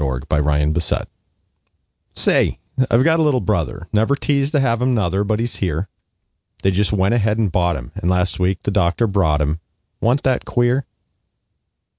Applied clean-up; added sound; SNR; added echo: none; none; none; none.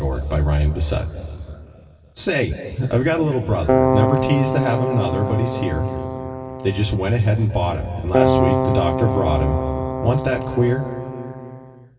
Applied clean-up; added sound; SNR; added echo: none; Keyboard (musical); 1 dB; reverberation time 3.0 s.